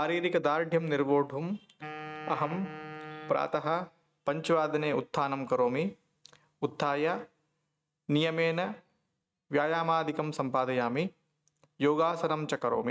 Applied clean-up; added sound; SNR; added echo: neural mask model RNNoise.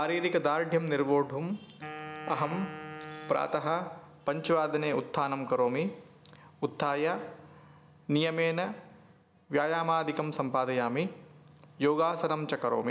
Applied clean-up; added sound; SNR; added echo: none; Wind instrument, woodwind instrument; 13 dB; none.